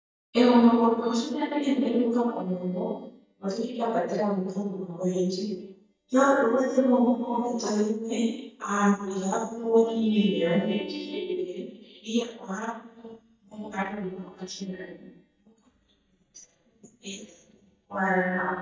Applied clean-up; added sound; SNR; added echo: neural mask model DeepFilterNet 3.